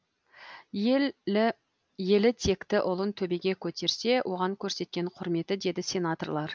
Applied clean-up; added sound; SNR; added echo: none; none; none; none.